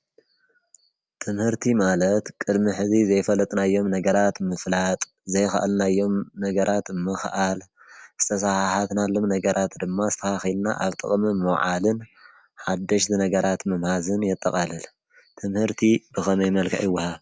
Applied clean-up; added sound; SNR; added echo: none; none; none; none.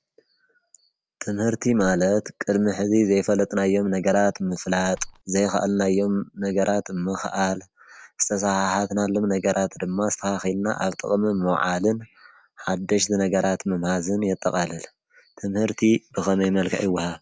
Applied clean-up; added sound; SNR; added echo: none; Bird; 18 dB; none.